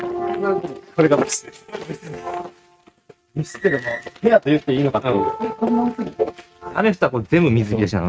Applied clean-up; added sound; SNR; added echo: neural mask model RNNoise.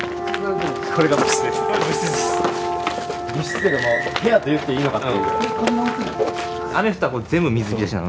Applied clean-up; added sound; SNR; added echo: none; none; none; none.